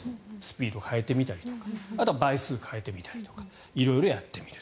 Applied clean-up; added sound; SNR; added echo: none; none; none; none.